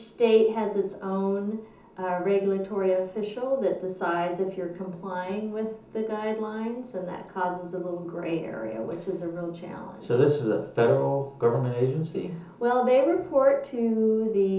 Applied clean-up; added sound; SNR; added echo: none; none; none; reverberation time 0.6 s.